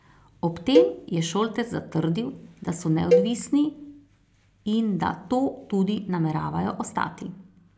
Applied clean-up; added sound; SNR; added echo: none; Cowbell; 0 dB; none.